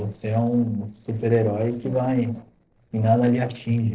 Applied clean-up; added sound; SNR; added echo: neural separator model SepFormer DNS4.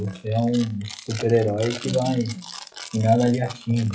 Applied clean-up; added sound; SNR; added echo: classical method WPE with log-MMSE.